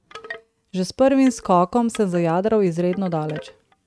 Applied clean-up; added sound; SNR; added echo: neural mask model RNNoise.